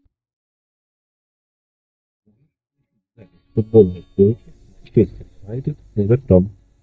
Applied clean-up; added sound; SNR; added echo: neural mask model DeepFilterNet 3.